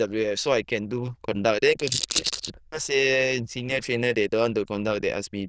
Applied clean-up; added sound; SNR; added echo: neural diffusion model UNIVERSE++.